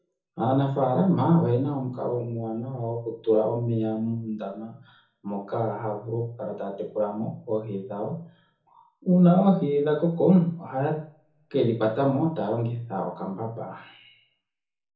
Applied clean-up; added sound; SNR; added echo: none; none; none; reverberation time 0.6 s.